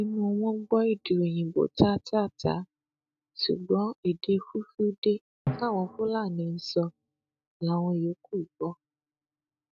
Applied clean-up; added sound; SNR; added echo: neural mask model RNNoise.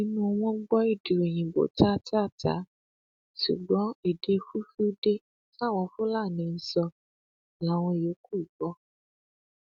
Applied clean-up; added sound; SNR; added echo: none; none; none; none.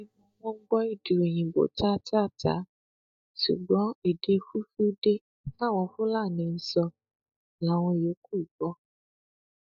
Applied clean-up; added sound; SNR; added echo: neural mask model DeepFilterNet 3.